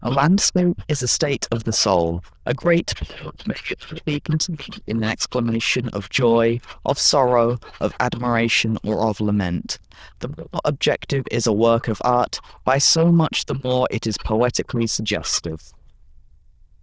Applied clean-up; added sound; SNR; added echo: neural diffusion model UNIVERSE++.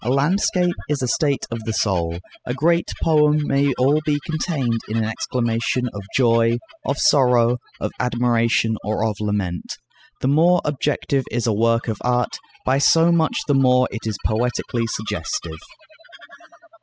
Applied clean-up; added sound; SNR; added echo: classical method spectral subtraction.